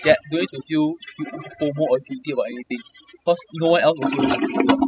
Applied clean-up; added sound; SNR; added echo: classical method spectral subtraction.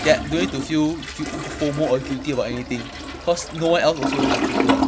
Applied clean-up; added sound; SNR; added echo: none; Toilet flush; 3 dB; none.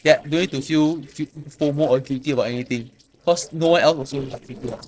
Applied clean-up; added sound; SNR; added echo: neural separator model SepFormer DNS4.